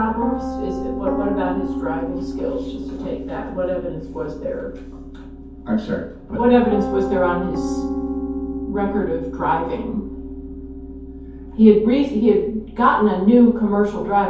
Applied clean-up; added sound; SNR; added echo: none; Piano; 8 dB; reverberation time 0.6 s.